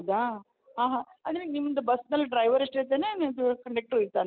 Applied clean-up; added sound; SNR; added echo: none; none; none; none.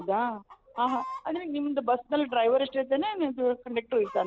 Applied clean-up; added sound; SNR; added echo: none; Chicken, rooster; 18 dB; none.